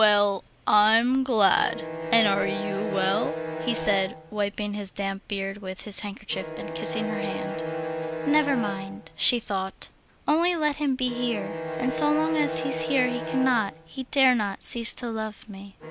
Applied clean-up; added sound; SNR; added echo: none; Bowed string instrument; 8 dB; none.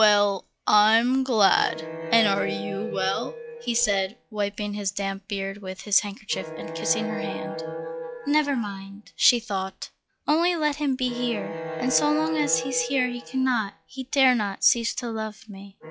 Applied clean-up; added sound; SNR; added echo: classical method log-MMSE.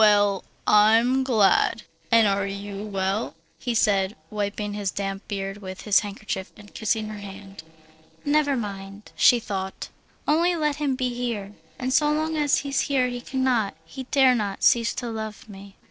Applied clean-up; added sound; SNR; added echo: neural separator model SepFormer DNS4.